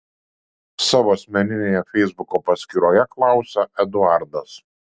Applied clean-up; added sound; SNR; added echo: none; none; none; none.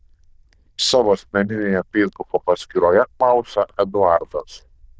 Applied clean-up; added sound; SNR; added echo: neural diffusion model UNIVERSE++.